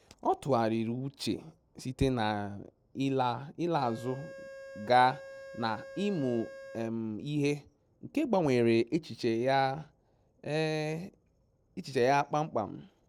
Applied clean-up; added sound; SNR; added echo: none; Organ; 14 dB; none.